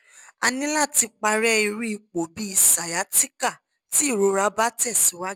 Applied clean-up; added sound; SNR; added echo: none; none; none; none.